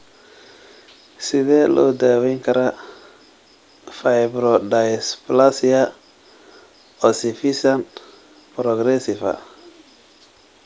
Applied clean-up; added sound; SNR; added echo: none; none; none; none.